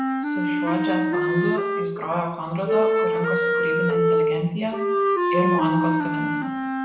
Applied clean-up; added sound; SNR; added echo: none; Wind instrument, woodwind instrument; -5 dB; reverberation time 0.7 s.